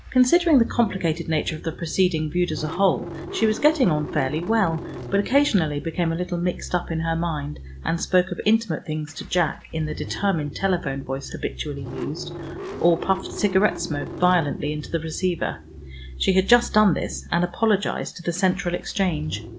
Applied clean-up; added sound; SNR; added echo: none; Engine starting / Car; 12 dB; none.